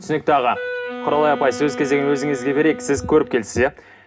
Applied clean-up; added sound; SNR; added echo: none; Wind instrument, woodwind instrument; 11 dB; reverberation time 0.3 s.